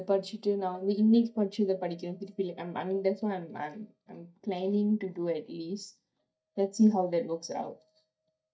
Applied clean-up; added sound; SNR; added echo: neural mask model DeepFilterNet 3.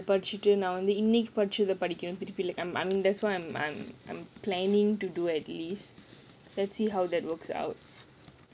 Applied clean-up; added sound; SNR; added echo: none; none; none; none.